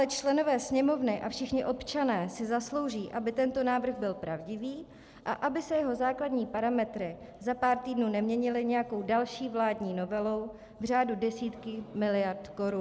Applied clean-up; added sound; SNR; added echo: none; none; none; none.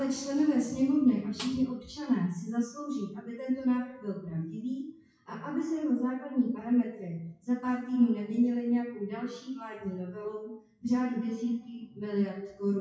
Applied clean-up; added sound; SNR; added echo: classical method WPE with log-MMSE.